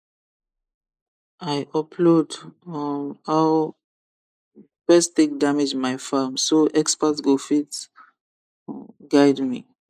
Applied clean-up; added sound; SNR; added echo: neural mask model Resemble Enhance denoiser.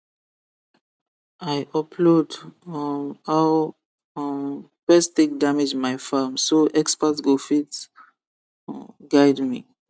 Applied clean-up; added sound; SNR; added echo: none; none; none; none.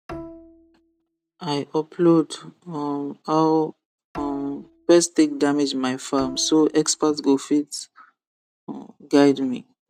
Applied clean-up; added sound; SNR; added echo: none; Bowed string instrument; 19 dB; none.